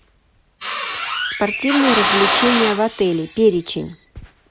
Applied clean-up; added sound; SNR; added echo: none; Drill; 2 dB; none.